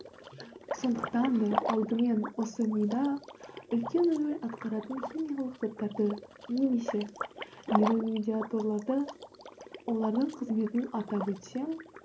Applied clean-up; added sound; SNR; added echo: none; Liquid; 9 dB; none.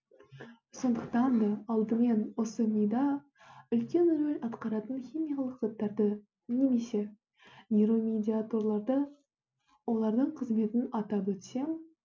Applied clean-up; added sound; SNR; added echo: none; none; none; none.